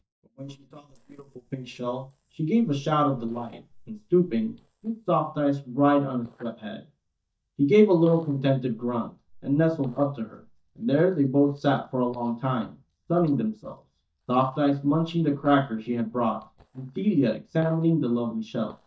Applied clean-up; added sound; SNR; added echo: neural mask model DeepFilterNet 3.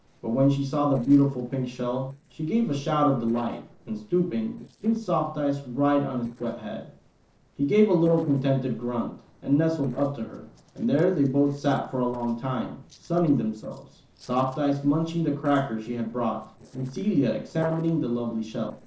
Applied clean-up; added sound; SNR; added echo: neural separator model SepFormer DNS4.